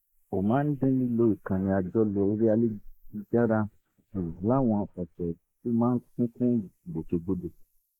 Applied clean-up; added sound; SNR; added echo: neural mask model Resemble Enhance denoiser.